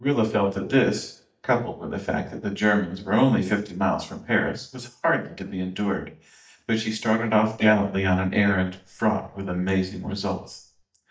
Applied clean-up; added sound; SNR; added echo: neural mask model DeepFilterNet 3.